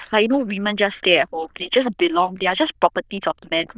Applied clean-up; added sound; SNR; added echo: neural diffusion model UNIVERSE++.